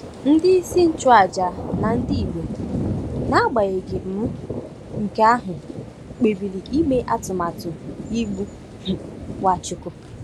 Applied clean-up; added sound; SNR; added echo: none; Thunder; 8 dB; none.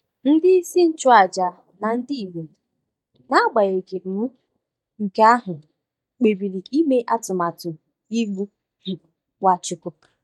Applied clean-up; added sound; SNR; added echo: neural mask model DeepFilterNet 3.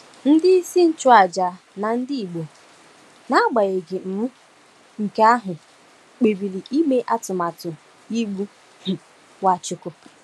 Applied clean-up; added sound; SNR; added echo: none; none; none; none.